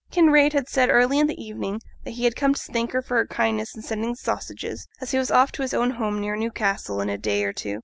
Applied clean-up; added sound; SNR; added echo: none; none; none; none.